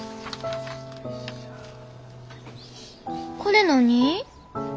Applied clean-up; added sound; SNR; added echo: none; none; none; none.